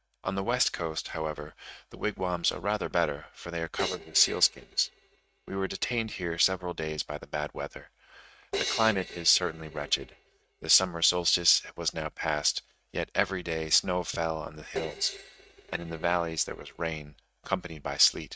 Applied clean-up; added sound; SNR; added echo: neural mask model RNNoise.